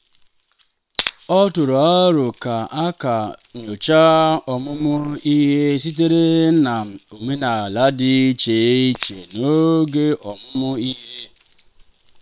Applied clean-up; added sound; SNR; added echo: neural separator model SepFormer WHAM!.